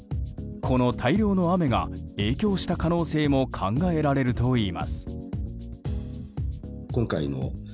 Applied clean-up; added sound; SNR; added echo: none; none; none; none.